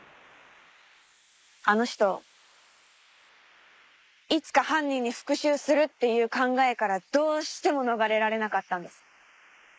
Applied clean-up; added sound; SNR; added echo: neural mask model Resemble Enhance denoiser.